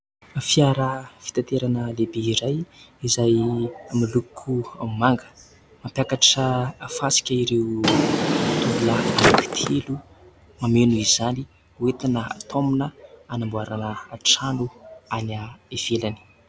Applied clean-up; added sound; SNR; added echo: none; Drawer open or close; -2 dB; none.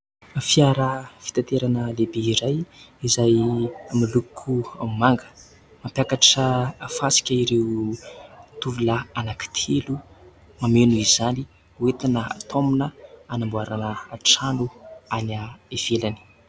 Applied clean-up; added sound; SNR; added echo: none; none; none; none.